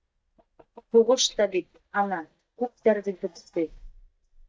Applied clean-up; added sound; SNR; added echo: neural mask model DeepFilterNet 3.